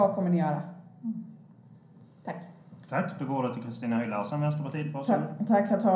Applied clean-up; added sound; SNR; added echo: none; none; none; reverberation time 0.6 s.